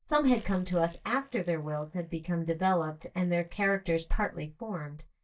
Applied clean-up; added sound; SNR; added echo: neural mask model DeepFilterNet 3.